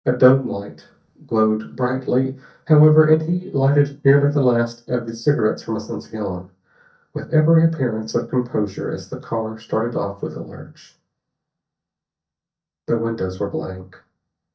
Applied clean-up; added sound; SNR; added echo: neural mask model DeepFilterNet 3.